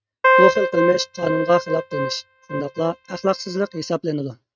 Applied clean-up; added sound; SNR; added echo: neural mask model RNNoise.